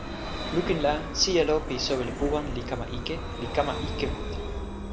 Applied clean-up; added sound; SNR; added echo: none; Vehicle; 4 dB; none.